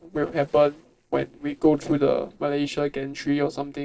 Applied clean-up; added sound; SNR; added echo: neural separator model SepFormer DNS4.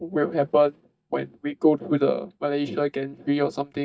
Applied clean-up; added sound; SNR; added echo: neural mask model DeepFilterNet 3.